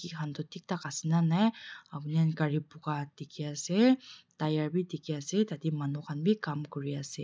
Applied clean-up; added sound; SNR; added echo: none; none; none; none.